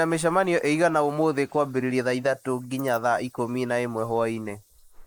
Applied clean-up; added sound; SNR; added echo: neural mask model Resemble Enhance denoiser.